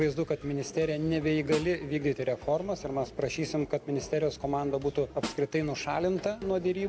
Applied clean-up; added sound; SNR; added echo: none; Snare drum; 14 dB; none.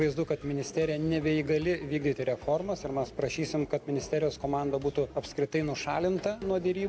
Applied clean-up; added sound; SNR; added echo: none; none; none; none.